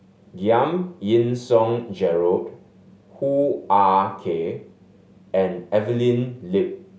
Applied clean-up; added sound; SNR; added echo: none; none; none; none.